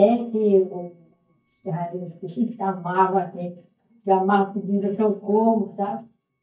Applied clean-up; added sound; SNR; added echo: neural mask model DeepFilterNet 3.